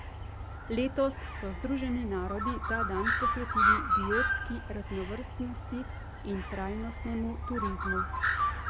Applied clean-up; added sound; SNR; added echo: none; Bird; -3 dB; none.